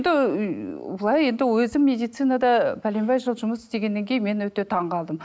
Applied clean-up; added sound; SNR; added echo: none; none; none; none.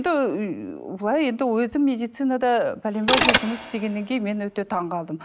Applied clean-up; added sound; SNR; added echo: none; Mechanisms; 0 dB; none.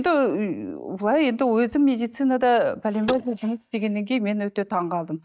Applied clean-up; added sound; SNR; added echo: neural mask model DeepFilterNet 3.